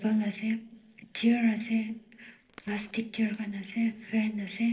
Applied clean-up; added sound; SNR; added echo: neural separator model SepFormer DNS4.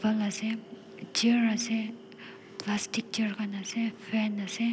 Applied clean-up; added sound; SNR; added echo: none; none; none; none.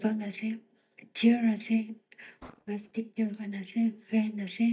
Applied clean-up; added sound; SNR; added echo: neural mask model DeepFilterNet 3.